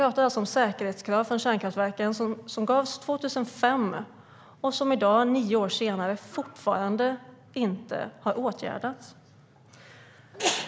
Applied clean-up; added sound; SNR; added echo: none; none; none; none.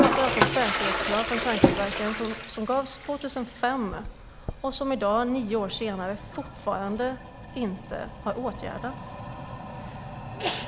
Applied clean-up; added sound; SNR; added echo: none; Toilet flush; 1 dB; none.